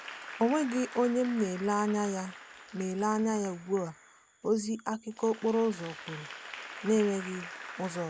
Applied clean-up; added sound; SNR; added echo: none; Applause / Crowd; 15 dB; none.